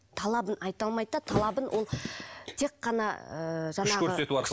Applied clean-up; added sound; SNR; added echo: none; Thump, thud; 9 dB; none.